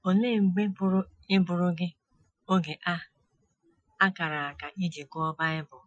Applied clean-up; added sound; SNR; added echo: classical method Wiener filter.